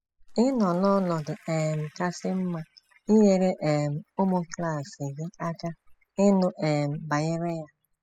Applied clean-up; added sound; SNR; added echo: classical method spectral subtraction.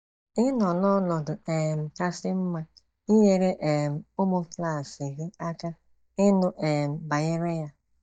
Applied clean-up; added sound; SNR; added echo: neural mask model DeepFilterNet 3.